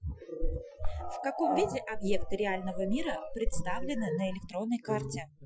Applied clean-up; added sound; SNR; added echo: classical method Wiener filter.